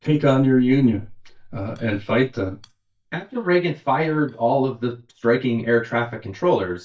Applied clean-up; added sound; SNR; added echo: neural mask model DeepFilterNet 3.